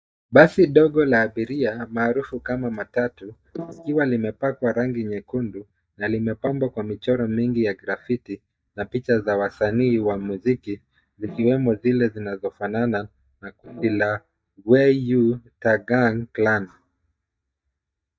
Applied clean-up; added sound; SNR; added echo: neural mask model DeepFilterNet 3.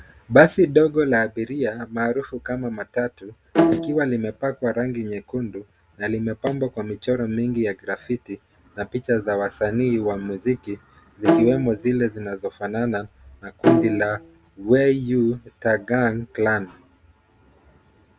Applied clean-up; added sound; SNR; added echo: none; Bowed string instrument; 1 dB; none.